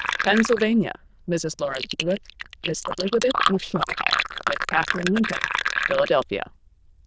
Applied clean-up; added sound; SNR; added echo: neural diffusion model UNIVERSE++.